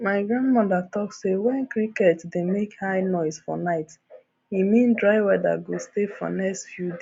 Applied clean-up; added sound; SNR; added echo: none; none; none; none.